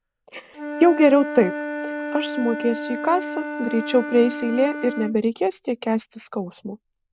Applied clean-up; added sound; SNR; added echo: none; Wind instrument, woodwind instrument; 10 dB; none.